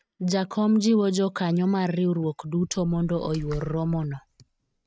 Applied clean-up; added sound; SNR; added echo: neural mask model RNNoise.